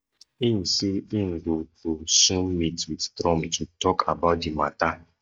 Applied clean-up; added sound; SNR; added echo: neural mask model DeepFilterNet 3.